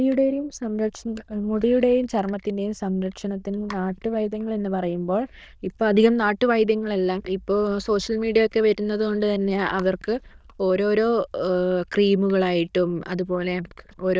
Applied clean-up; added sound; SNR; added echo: neural diffusion model UNIVERSE++.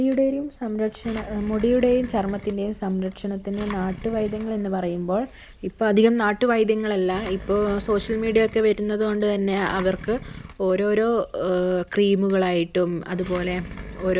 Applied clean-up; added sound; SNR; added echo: none; Engine; 17 dB; none.